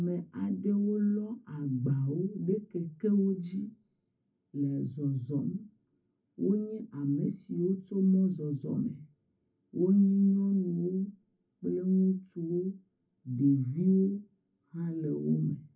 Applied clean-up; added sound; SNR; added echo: none; none; none; reverberation time 0.3 s.